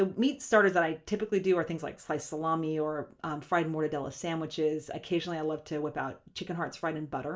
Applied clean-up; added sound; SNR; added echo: none; none; none; reverberation time 0.3 s.